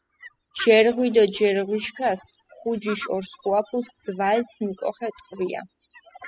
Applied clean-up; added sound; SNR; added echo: classical method spectral subtraction.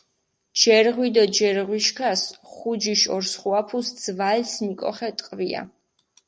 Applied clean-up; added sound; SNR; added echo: none; none; none; none.